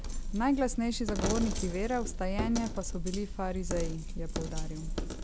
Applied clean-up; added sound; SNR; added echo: none; Coin (dropping); 1 dB; none.